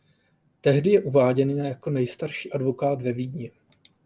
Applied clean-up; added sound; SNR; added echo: none; none; none; none.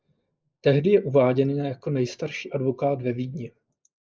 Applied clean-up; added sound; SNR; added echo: neural mask model Resemble Enhance denoiser.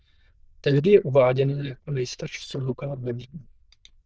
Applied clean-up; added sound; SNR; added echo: neural diffusion model UNIVERSE++.